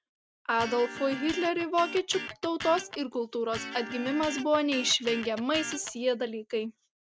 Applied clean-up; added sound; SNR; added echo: none; Electric guitar; 10 dB; none.